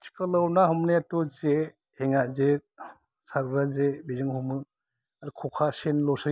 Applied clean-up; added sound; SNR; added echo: none; none; none; none.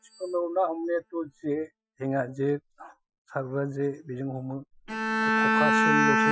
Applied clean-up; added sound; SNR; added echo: classical method Wiener filter.